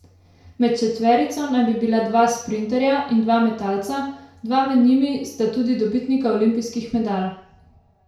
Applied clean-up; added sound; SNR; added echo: none; none; none; reverberation time 0.6 s.